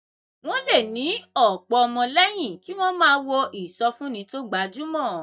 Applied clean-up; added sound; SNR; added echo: neural mask model DeepFilterNet 3.